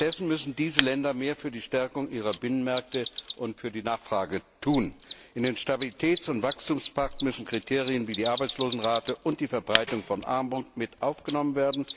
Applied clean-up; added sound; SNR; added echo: none; Mechanisms + Tambourine; 7 dB; none.